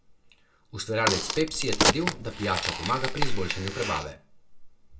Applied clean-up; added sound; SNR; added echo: none; Crack; 0 dB; reverberation time 0.2 s.